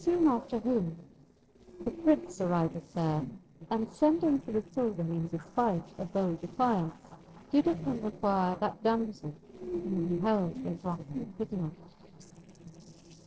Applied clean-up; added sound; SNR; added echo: neural separator model SepFormer DNS4.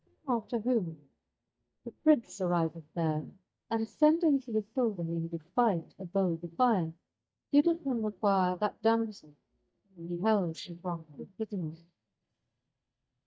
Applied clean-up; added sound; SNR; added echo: neural mask model DeepFilterNet 3.